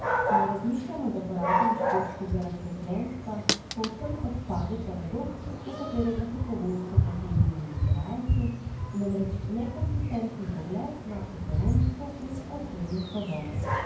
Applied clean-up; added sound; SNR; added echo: none; Dog; -3 dB; reverberation time 0.9 s.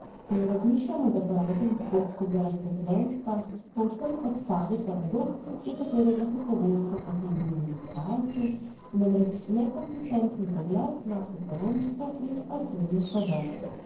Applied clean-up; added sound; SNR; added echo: neural separator model SepFormer DNS4.